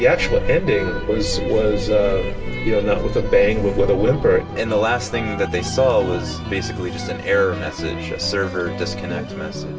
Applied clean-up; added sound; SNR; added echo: none; Guitar; 10 dB; reverberation time 2.9 s.